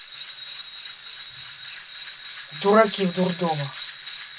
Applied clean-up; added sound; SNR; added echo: none; Tools; 0 dB; reverberation time 0.1 s.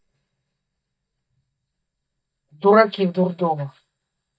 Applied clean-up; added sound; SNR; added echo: neural mask model DeepFilterNet 3.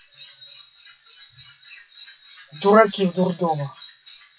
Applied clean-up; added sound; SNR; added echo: classical method WPE with log-MMSE.